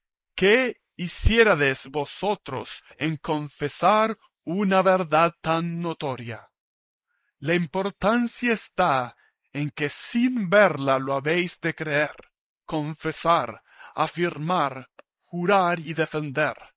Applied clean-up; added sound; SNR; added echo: neural mask model Resemble Enhance denoiser.